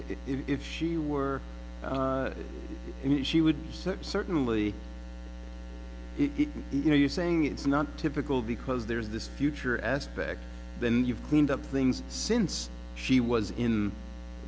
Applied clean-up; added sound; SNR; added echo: none; none; none; none.